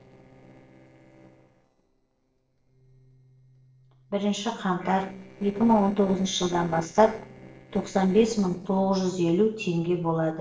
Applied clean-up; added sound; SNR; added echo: neural separator model SepFormer DNS4.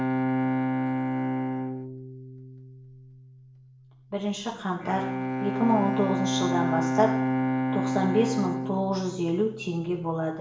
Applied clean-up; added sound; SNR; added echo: none; Bowed string instrument; 0 dB; reverberation time 0.7 s.